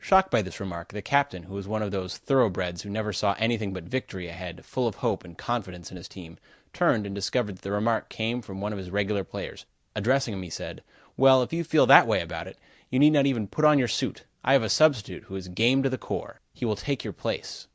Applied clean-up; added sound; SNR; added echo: none; none; none; none.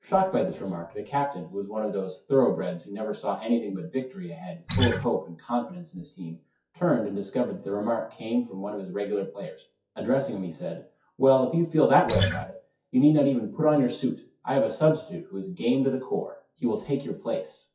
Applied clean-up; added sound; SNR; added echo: classical method WPE with log-MMSE.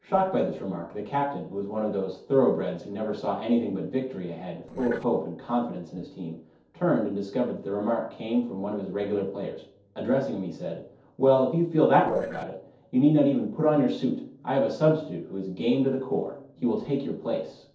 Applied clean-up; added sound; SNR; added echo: neural separator model SepFormer DNS4.